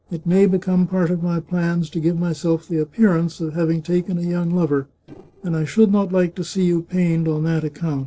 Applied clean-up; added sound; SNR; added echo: neural separator model SepFormer DNS4.